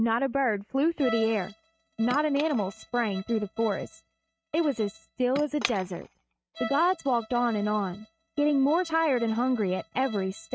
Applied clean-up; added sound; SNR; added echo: neural mask model RNNoise.